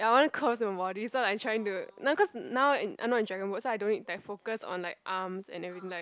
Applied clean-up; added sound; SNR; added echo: none; none; none; none.